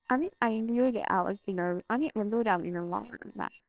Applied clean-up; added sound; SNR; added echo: neural separator model SepFormer WHAMR!.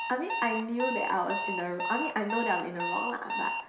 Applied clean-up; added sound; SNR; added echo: none; Alarm; 3 dB; reverberation time 0.7 s.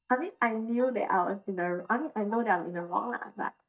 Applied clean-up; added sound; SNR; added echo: neural mask model DeepFilterNet 3.